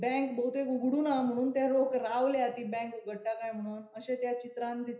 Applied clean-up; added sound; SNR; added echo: none; none; none; reverberation time 0.5 s.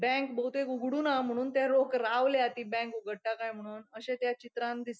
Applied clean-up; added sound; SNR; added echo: none; none; none; none.